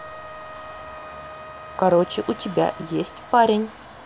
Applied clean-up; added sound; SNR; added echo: none; Wind instrument, woodwind instrument; 17 dB; none.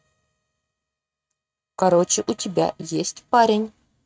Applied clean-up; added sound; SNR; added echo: neural mask model RNNoise.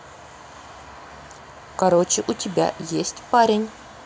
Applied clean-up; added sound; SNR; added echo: none; none; none; none.